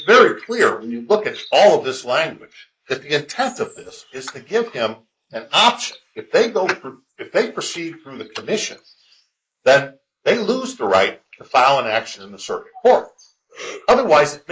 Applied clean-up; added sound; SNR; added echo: neural mask model Resemble Enhance denoiser.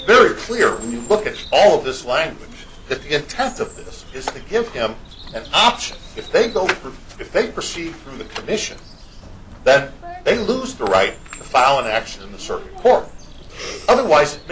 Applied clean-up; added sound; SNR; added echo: none; Bird vocalization, bird call, bird song; 17 dB; none.